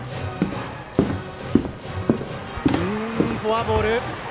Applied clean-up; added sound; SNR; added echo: none; Walk, footsteps; -1 dB; none.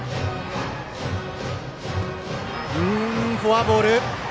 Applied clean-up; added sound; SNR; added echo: none; none; none; none.